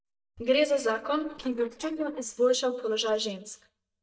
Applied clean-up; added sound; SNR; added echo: neural mask model DeepFilterNet 3.